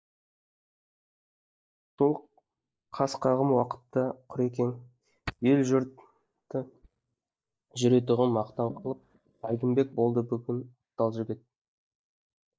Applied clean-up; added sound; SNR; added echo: neural mask model DeepFilterNet 3.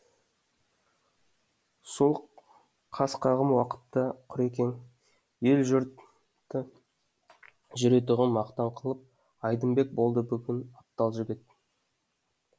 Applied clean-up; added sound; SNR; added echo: none; none; none; none.